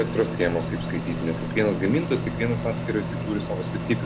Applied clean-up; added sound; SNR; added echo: none; Microwave oven; 3 dB; none.